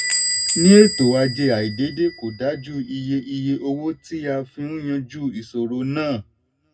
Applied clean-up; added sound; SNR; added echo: none; Door / Bell; 7 dB; reverberation time 0.2 s.